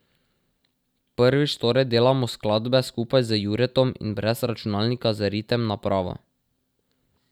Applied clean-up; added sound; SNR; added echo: none; none; none; none.